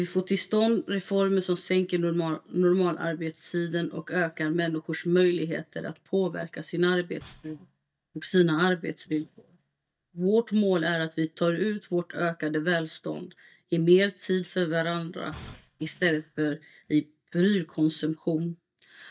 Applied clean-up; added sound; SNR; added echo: neural mask model DeepFilterNet 3.